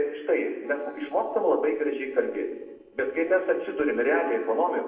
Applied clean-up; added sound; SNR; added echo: neural separator model SepFormer DNS4.